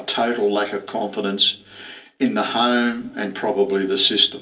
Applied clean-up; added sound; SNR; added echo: none; none; none; reverberation time 0.3 s.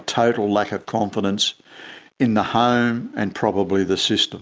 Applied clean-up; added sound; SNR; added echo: none; none; none; none.